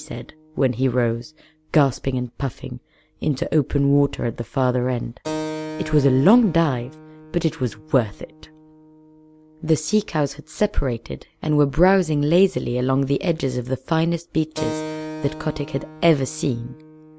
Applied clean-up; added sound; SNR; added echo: none; Keyboard (musical); 15 dB; none.